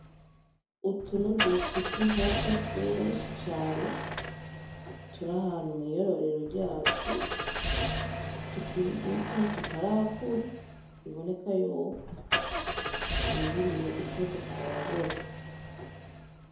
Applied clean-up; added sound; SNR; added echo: none; Engine starting / Car; 2 dB; reverberation time 2.6 s.